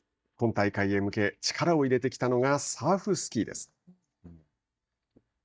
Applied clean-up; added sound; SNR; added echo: neural mask model DeepFilterNet 3.